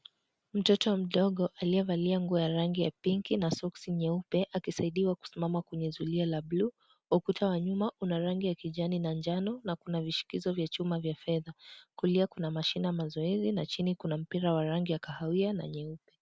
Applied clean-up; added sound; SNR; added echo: none; none; none; none.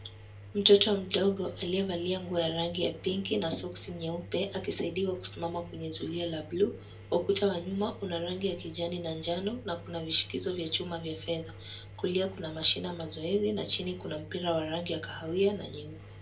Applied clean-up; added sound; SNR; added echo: none; Engine; 16 dB; reverberation time 0.2 s.